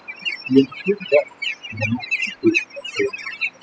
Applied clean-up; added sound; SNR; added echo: classical method spectral subtraction.